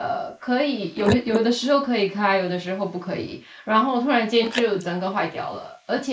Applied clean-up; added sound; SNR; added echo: neural mask model Resemble Enhance denoiser.